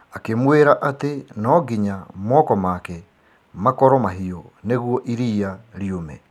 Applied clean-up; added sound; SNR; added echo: none; none; none; none.